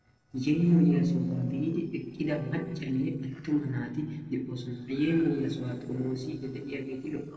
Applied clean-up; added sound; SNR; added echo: neural separator model SepFormer DNS4.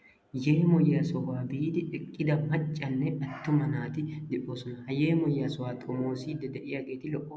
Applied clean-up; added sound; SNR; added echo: none; none; none; none.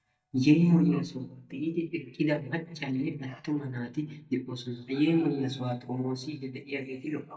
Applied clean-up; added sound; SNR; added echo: neural mask model DeepFilterNet 3.